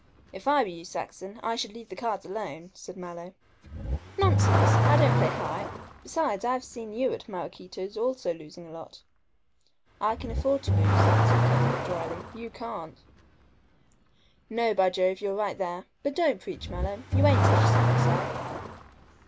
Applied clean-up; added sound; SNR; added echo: none; Accelerating, revving, vroom / Car; -3 dB; none.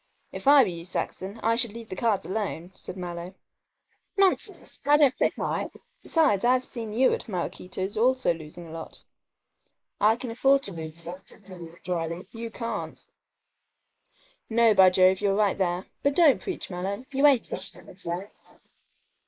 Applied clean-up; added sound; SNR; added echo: neural mask model Resemble Enhance denoiser.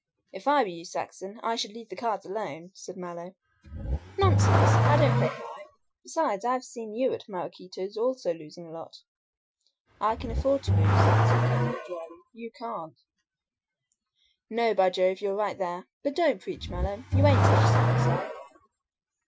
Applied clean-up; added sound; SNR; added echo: classical method Wiener filter.